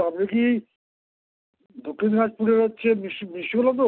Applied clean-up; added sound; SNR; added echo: none; none; none; none.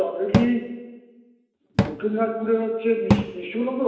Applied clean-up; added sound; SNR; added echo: none; Cupboard open or close / Drawer open or close; 2 dB; reverberation time 1.0 s.